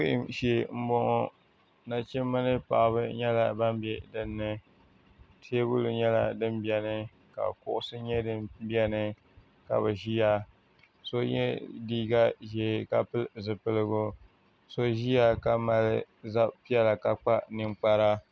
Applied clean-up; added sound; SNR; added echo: none; none; none; none.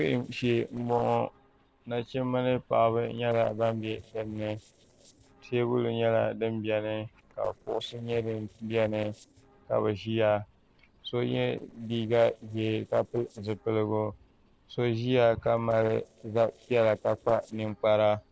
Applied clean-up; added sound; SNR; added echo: neural separator model SepFormer DNS4.